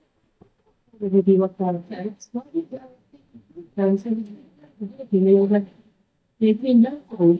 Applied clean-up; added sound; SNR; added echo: neural mask model DeepFilterNet 3.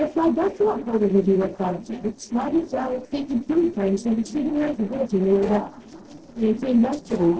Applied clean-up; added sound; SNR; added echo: neural separator model SepFormer DNS4.